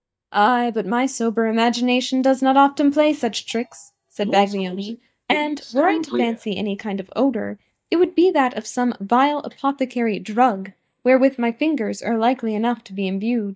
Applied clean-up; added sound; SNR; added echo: neural mask model DeepFilterNet 3.